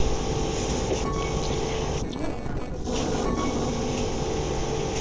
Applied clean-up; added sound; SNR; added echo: neural separator model SepFormer DNS4.